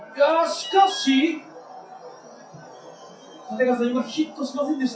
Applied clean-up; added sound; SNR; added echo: classical method WPE with log-MMSE.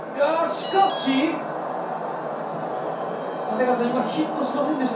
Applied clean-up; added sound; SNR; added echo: none; Alarm; 14 dB; reverberation time 0.6 s.